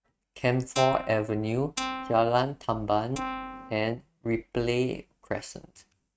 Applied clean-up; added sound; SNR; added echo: neural mask model RNNoise.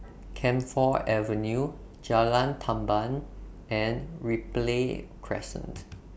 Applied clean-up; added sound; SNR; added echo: none; none; none; none.